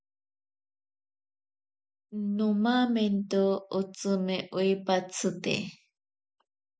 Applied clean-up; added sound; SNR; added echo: none; none; none; none.